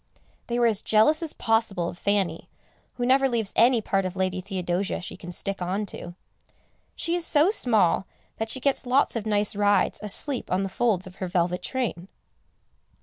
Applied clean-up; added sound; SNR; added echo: none; none; none; none.